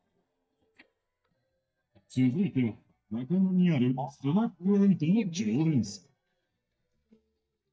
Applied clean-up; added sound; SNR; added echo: neural mask model DeepFilterNet 3.